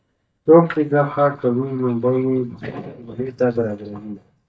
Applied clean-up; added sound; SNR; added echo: neural mask model DeepFilterNet 3.